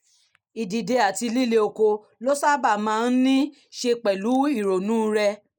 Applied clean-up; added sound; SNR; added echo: neural mask model Resemble Enhance denoiser.